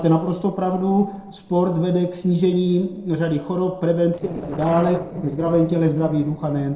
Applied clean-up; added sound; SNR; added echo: neural separator model SepFormer DNS4.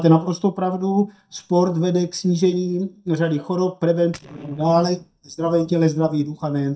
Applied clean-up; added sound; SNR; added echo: neural mask model DeepFilterNet 3.